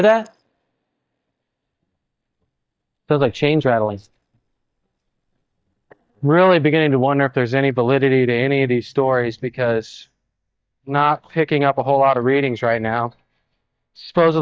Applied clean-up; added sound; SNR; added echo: neural mask model DeepFilterNet 3.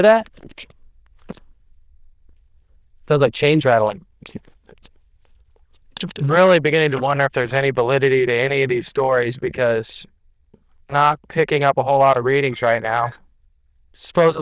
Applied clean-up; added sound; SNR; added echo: neural diffusion model UNIVERSE++.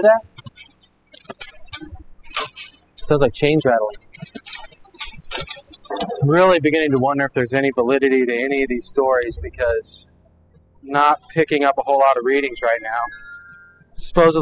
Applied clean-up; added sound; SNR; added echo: classical method spectral subtraction.